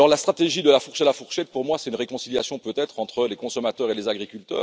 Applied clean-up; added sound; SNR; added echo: none; none; none; none.